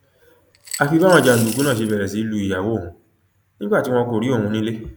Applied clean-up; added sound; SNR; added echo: none; Coin (dropping) / Glass; 12 dB; none.